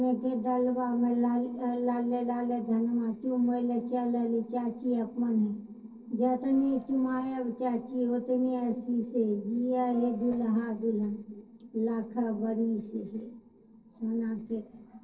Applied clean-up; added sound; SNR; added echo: neural separator model SepFormer DNS4.